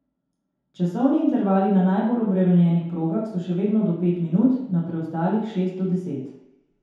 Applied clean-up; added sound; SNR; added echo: none; none; none; reverberation time 0.8 s.